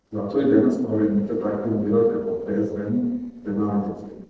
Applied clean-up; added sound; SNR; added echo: neural separator model SepFormer DNS4.